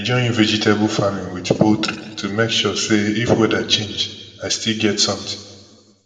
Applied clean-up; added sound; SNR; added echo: none; none; none; reverberation time 1.2 s.